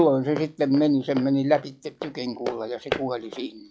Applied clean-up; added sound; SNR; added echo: classical method log-MMSE.